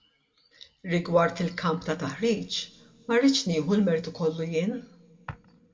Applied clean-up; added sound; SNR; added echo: none; none; none; reverberation time 1.7 s.